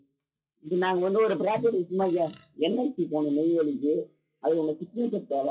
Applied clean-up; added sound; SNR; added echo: classical method WPE with log-MMSE.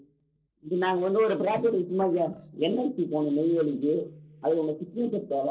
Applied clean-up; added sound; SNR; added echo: neural separator model SepFormer DNS4.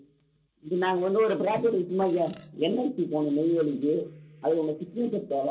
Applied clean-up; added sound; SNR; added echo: none; Fart; 19 dB; reverberation time 0.2 s.